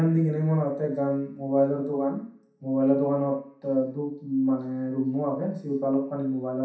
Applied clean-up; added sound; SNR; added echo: none; none; none; reverberation time 0.7 s.